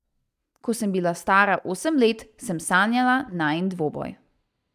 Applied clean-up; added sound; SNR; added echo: neural mask model DeepFilterNet 3.